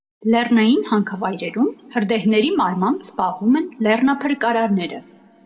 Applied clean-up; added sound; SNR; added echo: none; none; none; reverberation time 1.1 s.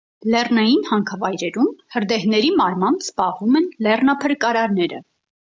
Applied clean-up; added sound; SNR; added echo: none; none; none; none.